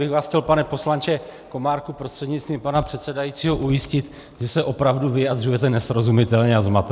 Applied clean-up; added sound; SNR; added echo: none; none; none; none.